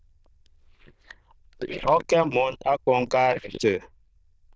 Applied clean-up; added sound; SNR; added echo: neural diffusion model UNIVERSE++.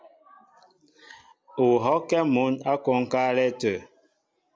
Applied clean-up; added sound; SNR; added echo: none; none; none; none.